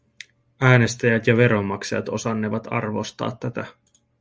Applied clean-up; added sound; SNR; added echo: none; none; none; none.